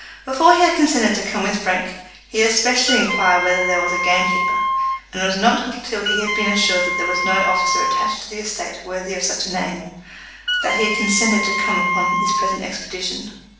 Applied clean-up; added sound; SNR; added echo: none; Wind instrument, woodwind instrument; 0 dB; reverberation time 0.7 s.